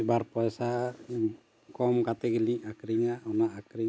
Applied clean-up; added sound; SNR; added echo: none; none; none; none.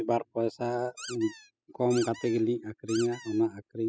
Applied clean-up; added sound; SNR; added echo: classical method spectral subtraction.